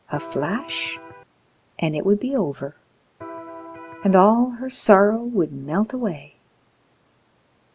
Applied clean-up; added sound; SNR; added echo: none; Electric guitar; 15 dB; none.